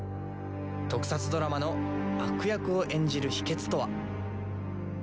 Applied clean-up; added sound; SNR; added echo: none; none; none; none.